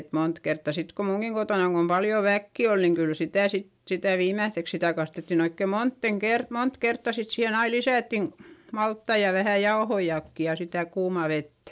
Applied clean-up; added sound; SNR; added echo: none; none; none; none.